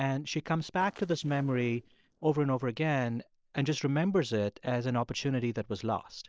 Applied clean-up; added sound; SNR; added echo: neural separator model SepFormer DNS4.